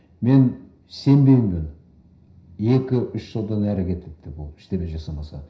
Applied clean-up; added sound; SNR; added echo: none; none; none; reverberation time 0.5 s.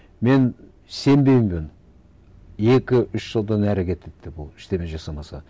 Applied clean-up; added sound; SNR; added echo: none; none; none; none.